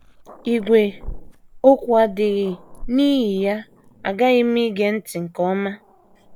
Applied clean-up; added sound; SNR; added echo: none; Growling; 18 dB; none.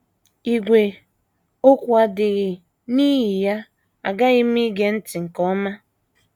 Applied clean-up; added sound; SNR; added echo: none; none; none; none.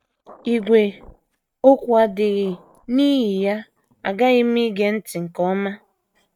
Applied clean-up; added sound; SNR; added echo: neural mask model RNNoise.